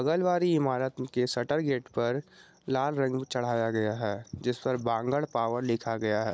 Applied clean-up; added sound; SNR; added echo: none; none; none; none.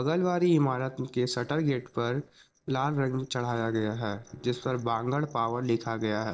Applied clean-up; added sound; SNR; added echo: neural separator model SepFormer DNS4.